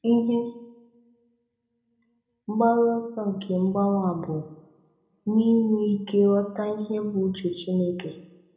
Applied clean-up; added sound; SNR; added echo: none; none; none; reverberation time 0.7 s.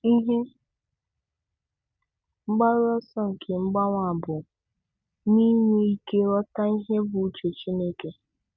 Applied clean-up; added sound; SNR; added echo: none; none; none; none.